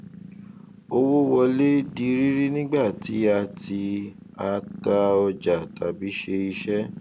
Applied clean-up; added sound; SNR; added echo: none; Purr; 17 dB; none.